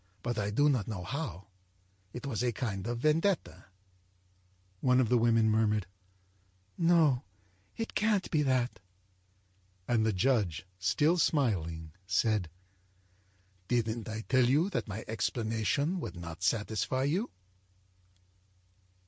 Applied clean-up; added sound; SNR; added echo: none; none; none; none.